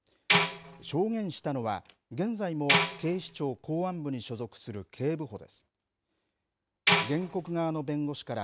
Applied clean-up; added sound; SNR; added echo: none; Tambourine; -2 dB; none.